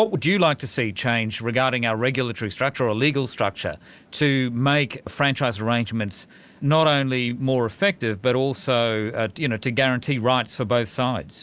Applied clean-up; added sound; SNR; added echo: none; none; none; none.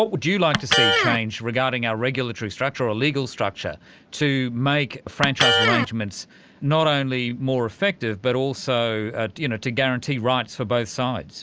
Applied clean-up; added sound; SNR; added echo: none; Electric guitar; 2 dB; none.